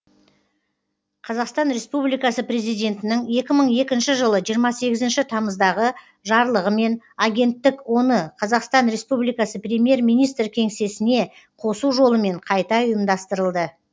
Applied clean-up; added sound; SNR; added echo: none; none; none; none.